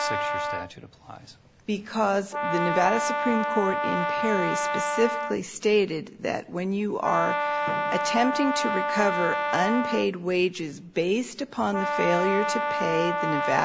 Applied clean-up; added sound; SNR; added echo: none; Brass instrument; 2 dB; none.